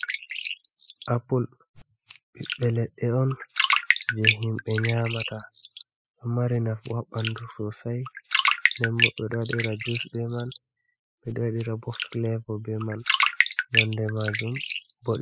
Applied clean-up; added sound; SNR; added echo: classical method spectral subtraction.